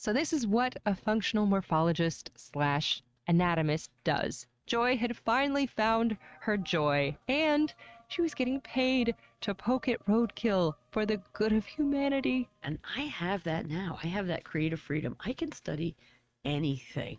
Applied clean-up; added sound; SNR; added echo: neural mask model RNNoise.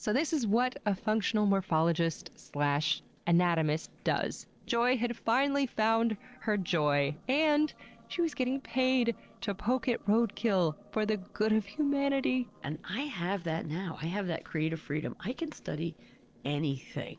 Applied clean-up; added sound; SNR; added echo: neural separator model SepFormer DNS4.